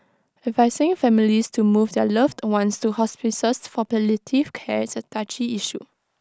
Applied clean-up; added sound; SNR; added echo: none; none; none; none.